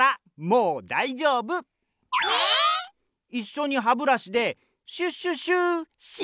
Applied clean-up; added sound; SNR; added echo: none; none; none; none.